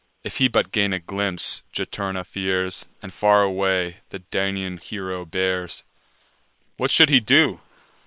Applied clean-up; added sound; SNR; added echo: neural separator model SepFormer WHAM!.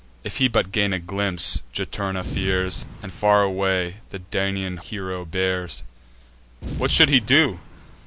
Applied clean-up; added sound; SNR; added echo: none; Boom; 13 dB; none.